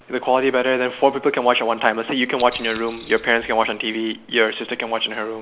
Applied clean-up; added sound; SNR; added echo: none; Bell + Coin (dropping); 18 dB; none.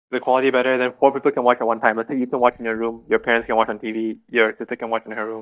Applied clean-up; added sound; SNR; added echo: neural mask model DeepFilterNet 3.